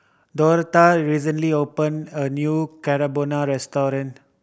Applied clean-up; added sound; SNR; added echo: none; none; none; none.